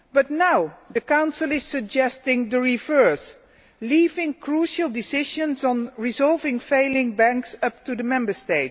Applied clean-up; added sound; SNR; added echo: none; none; none; none.